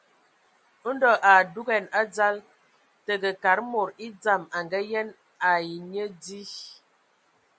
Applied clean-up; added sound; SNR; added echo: none; none; none; none.